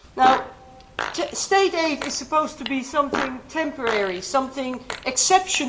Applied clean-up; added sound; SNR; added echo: none; Fart; 10 dB; reverberation time 0.8 s.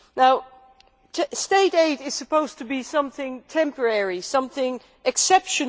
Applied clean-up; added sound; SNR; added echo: none; none; none; none.